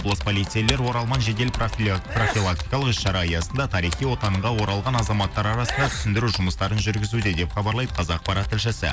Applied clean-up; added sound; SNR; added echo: none; Sneeze / Church bell + Computer keyboard; 10 dB; none.